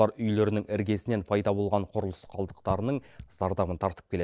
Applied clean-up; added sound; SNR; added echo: neural mask model DeepFilterNet 3.